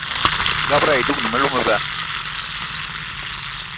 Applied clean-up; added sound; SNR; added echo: none; Engine; -1 dB; none.